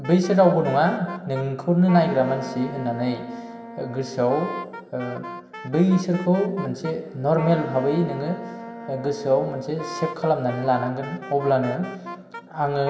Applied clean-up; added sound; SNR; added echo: none; Wind instrument, woodwind instrument; 14 dB; reverberation time 2.1 s.